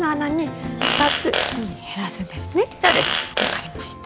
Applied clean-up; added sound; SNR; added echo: none; Fart; 1 dB; none.